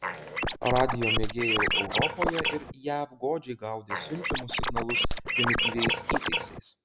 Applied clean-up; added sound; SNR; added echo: none; Scratching (performance technique); -4 dB; none.